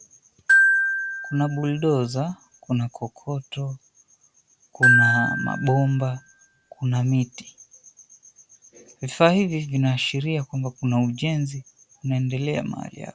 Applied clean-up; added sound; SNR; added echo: none; Glockenspiel; -1 dB; none.